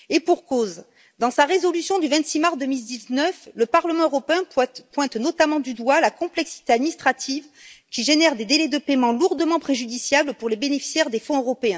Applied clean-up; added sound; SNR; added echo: none; none; none; none.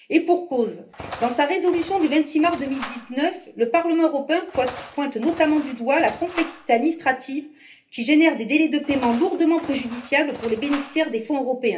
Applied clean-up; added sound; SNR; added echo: none; Engine; 16 dB; reverberation time 0.3 s.